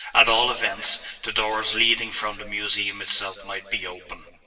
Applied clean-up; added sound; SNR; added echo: none; none; none; reverberation time 1.4 s.